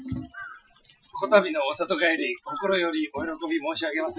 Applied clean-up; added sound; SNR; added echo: classical method Wiener filter.